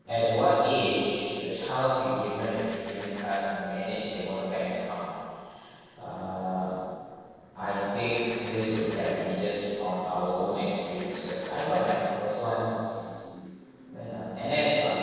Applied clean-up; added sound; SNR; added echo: neural separator model SepFormer DNS4.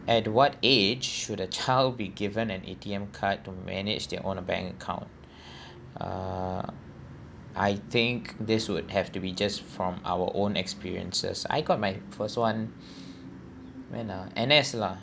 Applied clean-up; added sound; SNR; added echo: none; none; none; none.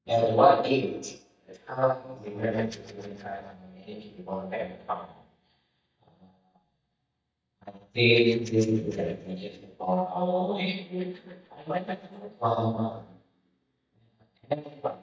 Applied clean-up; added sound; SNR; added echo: neural mask model DeepFilterNet 3.